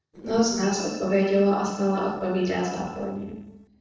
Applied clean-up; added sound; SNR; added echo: neural separator model SepFormer DNS4.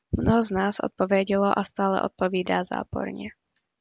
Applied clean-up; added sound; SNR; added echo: none; none; none; none.